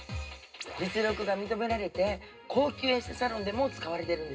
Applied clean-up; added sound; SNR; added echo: none; none; none; reverberation time 0.2 s.